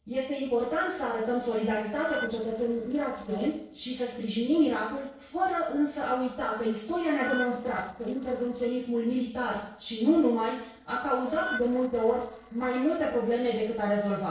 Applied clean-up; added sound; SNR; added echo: neural separator model SepFormer DNS4.